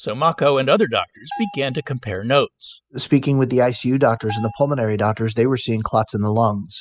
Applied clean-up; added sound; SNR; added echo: classical method spectral subtraction.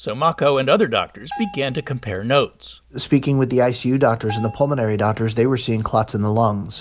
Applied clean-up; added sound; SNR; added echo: none; Bell; 19 dB; none.